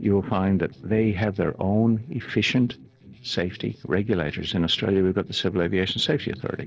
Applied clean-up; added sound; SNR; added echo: neural separator model SepFormer DNS4.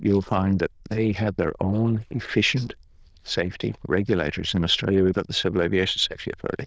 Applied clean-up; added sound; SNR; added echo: neural diffusion model UNIVERSE++.